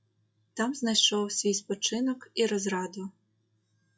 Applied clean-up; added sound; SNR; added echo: classical method log-MMSE.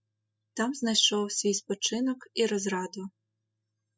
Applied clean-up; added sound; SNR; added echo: classical method spectral subtraction.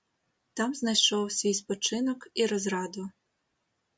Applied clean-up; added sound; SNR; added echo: none; none; none; none.